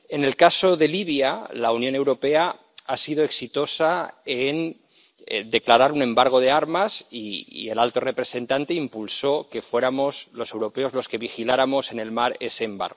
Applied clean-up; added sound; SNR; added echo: none; none; none; none.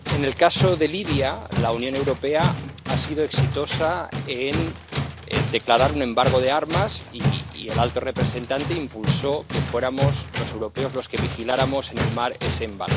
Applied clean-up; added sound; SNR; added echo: none; Tools; 2 dB; none.